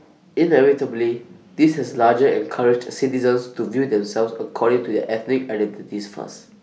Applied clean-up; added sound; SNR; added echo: none; none; none; none.